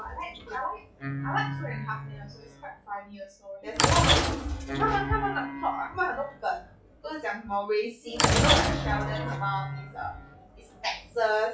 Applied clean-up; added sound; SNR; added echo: classical method log-MMSE.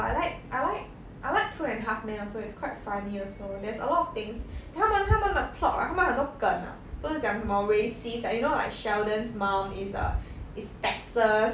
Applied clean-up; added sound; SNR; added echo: none; none; none; none.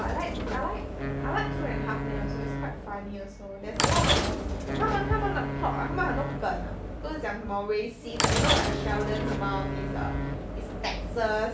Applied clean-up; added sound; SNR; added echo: none; Wind instrument, woodwind instrument + Sliding door / Train; -2 dB; none.